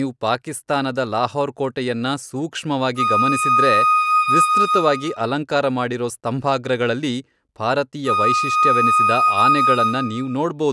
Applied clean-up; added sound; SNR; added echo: none; Wind instrument, woodwind instrument; -5 dB; none.